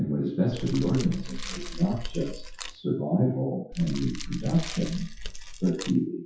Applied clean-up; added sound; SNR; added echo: classical method WPE with log-MMSE.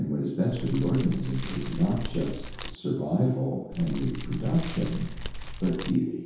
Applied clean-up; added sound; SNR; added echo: none; Fire; 6 dB; reverberation time 0.8 s.